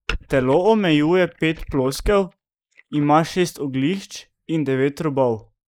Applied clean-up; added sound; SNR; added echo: neural mask model Resemble Enhance denoiser.